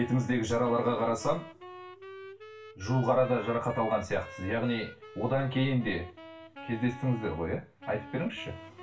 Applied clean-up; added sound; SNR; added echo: none; Wind instrument, woodwind instrument; 16 dB; reverberation time 0.2 s.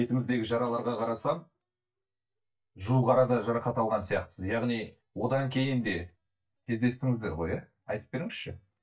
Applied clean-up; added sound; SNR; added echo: neural mask model DeepFilterNet 3.